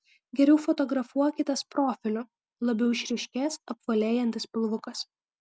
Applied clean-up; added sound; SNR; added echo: none; none; none; none.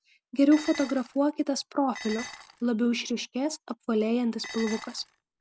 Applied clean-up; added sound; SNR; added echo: none; Dishes, pots, and pans; 15 dB; none.